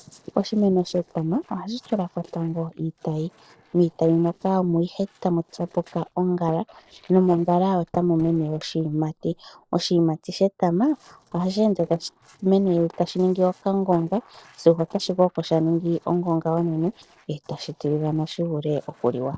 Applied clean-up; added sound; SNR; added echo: neural separator model SepFormer DNS4.